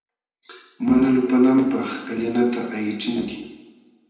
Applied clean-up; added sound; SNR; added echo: none; none; none; reverberation time 0.9 s.